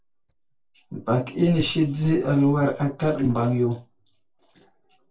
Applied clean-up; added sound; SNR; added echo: neural separator model SepFormer DNS4.